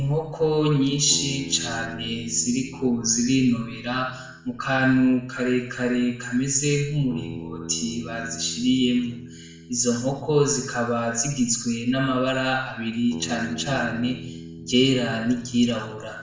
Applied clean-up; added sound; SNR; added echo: none; Bass guitar; 16 dB; reverberation time 0.7 s.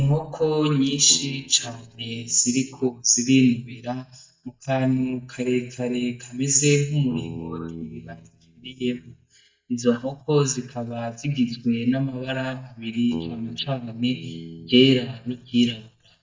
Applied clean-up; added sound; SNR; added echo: neural mask model DeepFilterNet 3.